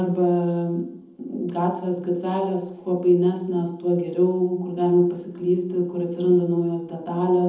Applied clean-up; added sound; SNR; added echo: none; none; none; reverberation time 0.8 s.